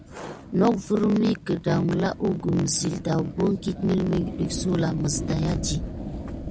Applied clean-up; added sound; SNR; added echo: none; Fire; 10 dB; none.